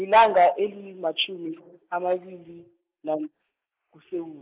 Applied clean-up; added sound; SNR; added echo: neural mask model Resemble Enhance denoiser.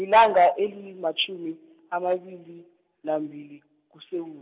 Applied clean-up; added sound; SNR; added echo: none; none; none; none.